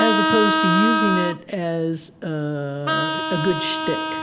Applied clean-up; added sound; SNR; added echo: none; Vehicle horn, car horn, honking; -1 dB; none.